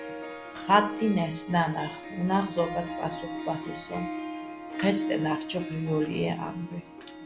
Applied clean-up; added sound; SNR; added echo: none; Harp; 7 dB; none.